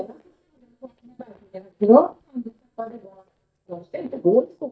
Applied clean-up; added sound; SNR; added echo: neural mask model DeepFilterNet 3.